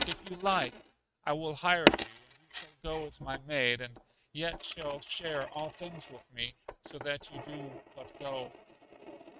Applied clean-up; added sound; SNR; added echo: neural mask model RNNoise.